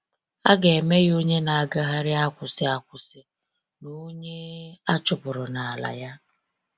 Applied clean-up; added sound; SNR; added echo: none; none; none; none.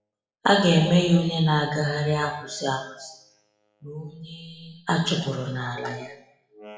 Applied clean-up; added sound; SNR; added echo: classical method WPE with log-MMSE.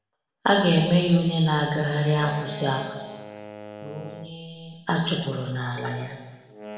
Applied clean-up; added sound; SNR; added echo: none; Wind instrument, woodwind instrument; 18 dB; reverberation time 1.2 s.